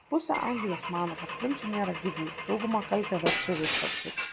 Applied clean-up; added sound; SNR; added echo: none; Glass / Engine / Car; 4 dB; none.